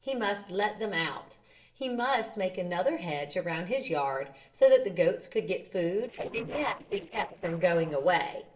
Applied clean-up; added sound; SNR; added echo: neural separator model SepFormer DNS4.